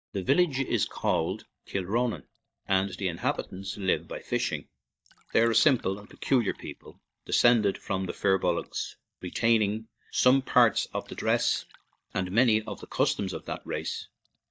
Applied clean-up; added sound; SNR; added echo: neural mask model DeepFilterNet 3.